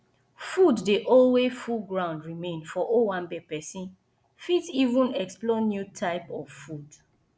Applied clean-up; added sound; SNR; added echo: none; none; none; none.